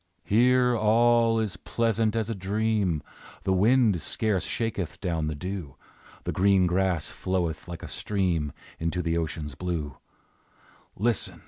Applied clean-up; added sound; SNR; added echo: none; none; none; none.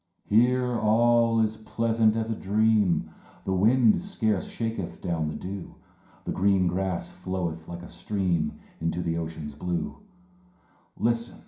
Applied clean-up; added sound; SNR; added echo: none; none; none; reverberation time 0.5 s.